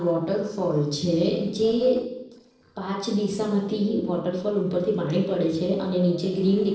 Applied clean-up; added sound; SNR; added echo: neural separator model SepFormer DNS4.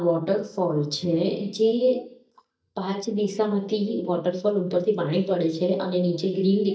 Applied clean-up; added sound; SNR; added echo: neural mask model DeepFilterNet 3.